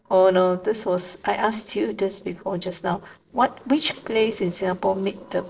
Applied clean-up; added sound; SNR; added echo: neural separator model SepFormer DNS4.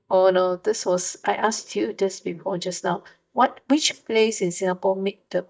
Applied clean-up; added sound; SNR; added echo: neural mask model DeepFilterNet 3.